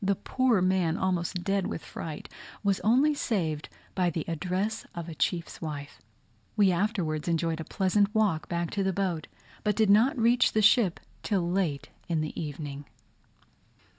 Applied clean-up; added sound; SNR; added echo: none; none; none; none.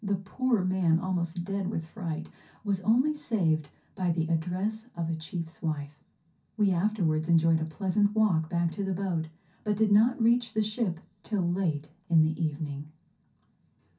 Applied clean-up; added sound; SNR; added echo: none; none; none; reverberation time 0.3 s.